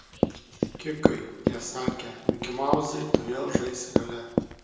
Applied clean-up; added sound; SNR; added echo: none; Run; -4 dB; reverberation time 1.0 s.